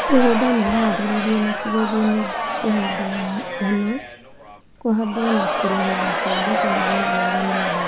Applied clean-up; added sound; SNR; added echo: none; Crowd; 2 dB; none.